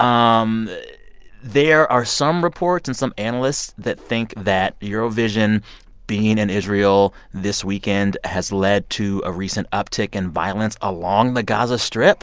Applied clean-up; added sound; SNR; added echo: none; none; none; none.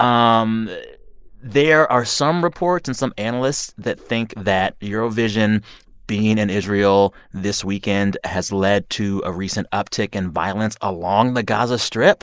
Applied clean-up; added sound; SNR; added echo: neural mask model Resemble Enhance denoiser.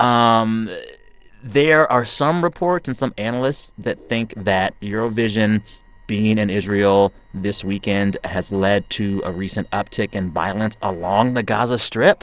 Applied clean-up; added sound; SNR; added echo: neural separator model SepFormer DNS4.